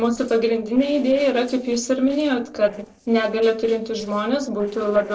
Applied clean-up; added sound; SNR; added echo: neural separator model SepFormer DNS4.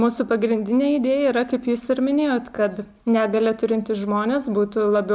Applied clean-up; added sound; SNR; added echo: none; none; none; none.